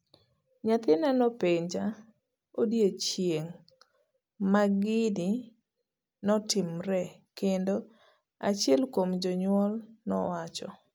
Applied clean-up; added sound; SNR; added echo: none; none; none; none.